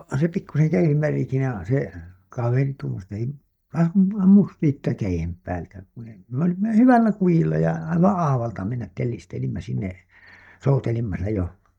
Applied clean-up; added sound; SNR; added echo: neural mask model DeepFilterNet 3.